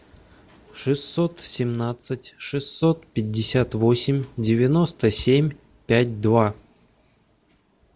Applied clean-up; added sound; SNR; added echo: none; none; none; none.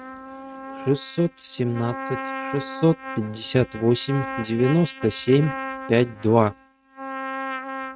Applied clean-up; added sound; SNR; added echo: neural mask model RNNoise.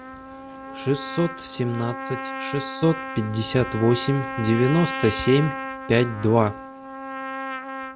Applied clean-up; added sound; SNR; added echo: none; Trumpet; 9 dB; none.